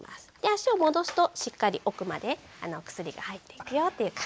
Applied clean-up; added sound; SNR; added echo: none; none; none; none.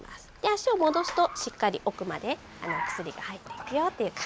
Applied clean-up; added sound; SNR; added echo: none; Car; 11 dB; none.